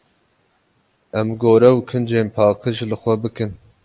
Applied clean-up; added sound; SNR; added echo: none; none; none; none.